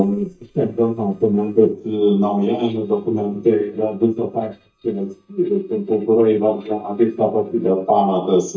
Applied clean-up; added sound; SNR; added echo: neural mask model DeepFilterNet 3.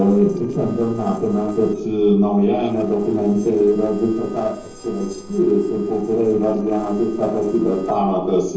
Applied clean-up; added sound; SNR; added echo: neural separator model SepFormer DNS4.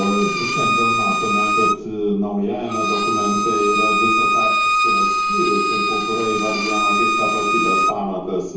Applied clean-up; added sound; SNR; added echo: none; Bowed string instrument; -4 dB; reverberation time 0.9 s.